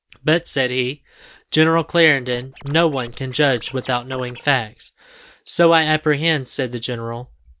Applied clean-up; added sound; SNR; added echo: none; Scratching (performance technique); 20 dB; none.